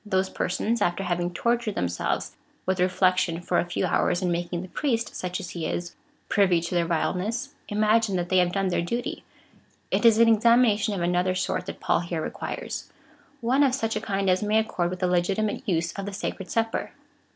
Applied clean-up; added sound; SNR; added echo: none; none; none; none.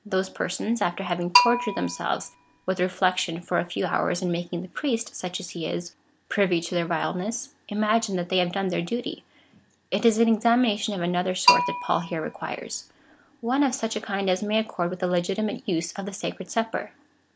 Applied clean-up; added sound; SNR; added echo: none; Bell; 2 dB; none.